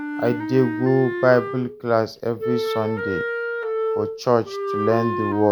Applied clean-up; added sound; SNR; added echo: none; Wind instrument, woodwind instrument; 4 dB; none.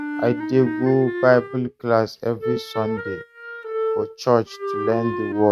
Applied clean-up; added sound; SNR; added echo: neural mask model RNNoise.